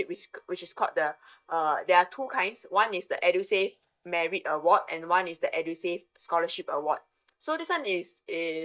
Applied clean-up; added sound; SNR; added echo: neural mask model DeepFilterNet 3.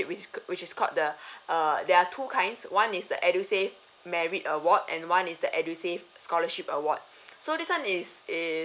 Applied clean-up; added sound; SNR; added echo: none; none; none; none.